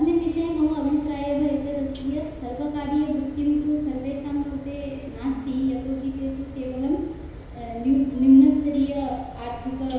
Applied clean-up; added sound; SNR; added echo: none; Fire; 15 dB; reverberation time 1.0 s.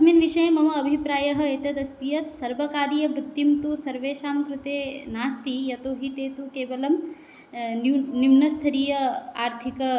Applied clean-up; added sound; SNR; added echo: none; none; none; none.